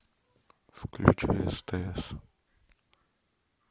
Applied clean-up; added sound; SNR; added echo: none; none; none; none.